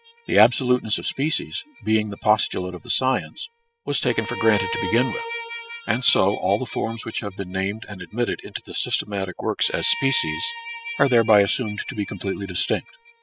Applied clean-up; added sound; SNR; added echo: classical method spectral subtraction.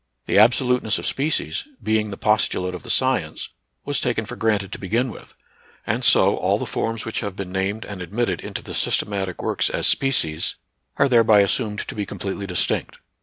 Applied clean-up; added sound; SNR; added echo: none; none; none; none.